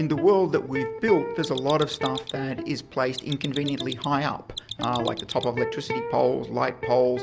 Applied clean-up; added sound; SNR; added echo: none; Electric guitar + Mechanisms; 9 dB; none.